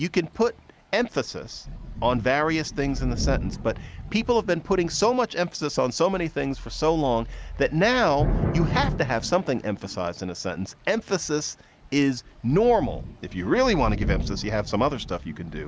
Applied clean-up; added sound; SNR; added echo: none; Thunder / Rain; 7 dB; none.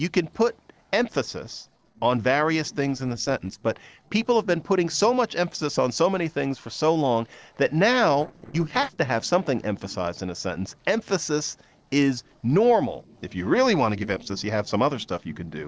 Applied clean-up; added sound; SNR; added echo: neural separator model SepFormer DNS4.